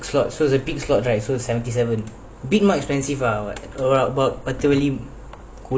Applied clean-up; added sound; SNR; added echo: none; none; none; none.